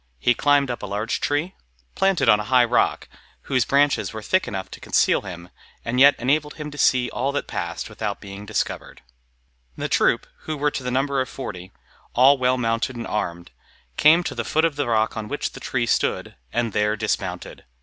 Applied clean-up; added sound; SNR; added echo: none; none; none; none.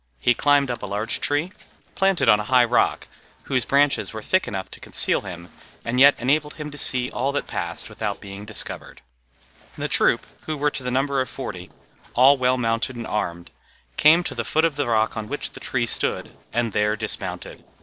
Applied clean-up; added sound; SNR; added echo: neural separator model SepFormer DNS4.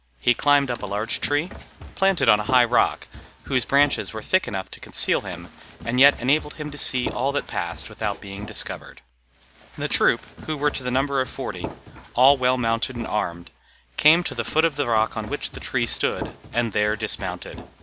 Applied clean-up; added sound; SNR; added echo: none; Run; 16 dB; none.